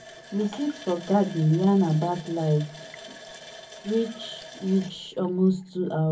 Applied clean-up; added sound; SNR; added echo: none; Water tap, faucet; 18 dB; reverberation time 0.3 s.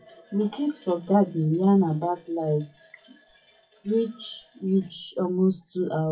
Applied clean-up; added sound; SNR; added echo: classical method WPE with log-MMSE.